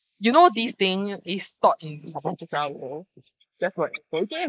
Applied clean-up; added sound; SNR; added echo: neural mask model Resemble Enhance denoiser.